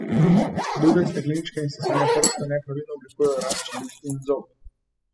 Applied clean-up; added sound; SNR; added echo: classical method spectral subtraction.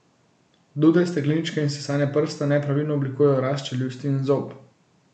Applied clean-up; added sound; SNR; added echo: none; none; none; none.